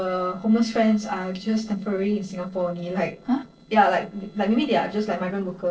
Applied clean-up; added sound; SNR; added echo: neural separator model SepFormer DNS4.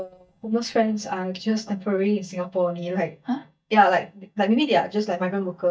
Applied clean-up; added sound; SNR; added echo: neural mask model DeepFilterNet 3.